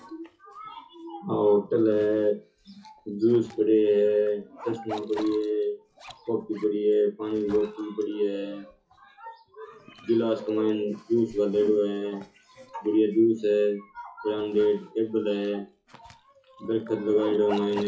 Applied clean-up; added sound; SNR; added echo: classical method WPE with log-MMSE.